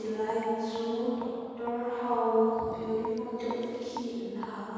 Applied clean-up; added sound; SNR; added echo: none; Raindrop / Drip; 15 dB; reverberation time 2.1 s.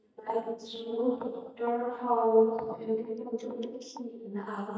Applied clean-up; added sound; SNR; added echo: neural mask model DeepFilterNet 3.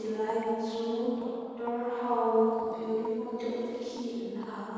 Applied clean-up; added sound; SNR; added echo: neural separator model SepFormer DNS4.